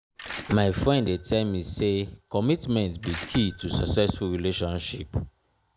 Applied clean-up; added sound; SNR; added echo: none; Bell / Mechanisms; 18 dB; none.